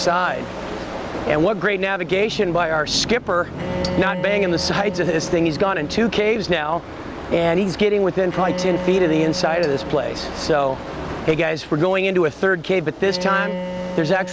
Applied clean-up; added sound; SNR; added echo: none; Bowed string instrument; 11 dB; none.